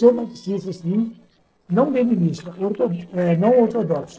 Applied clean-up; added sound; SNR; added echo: neural separator model SepFormer DNS4.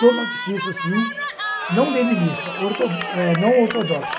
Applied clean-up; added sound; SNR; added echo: none; Cheering; 7 dB; none.